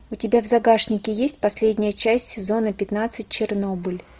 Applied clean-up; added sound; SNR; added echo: none; none; none; none.